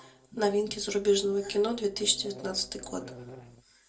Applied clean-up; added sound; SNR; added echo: none; Buzz; 19 dB; reverberation time 0.2 s.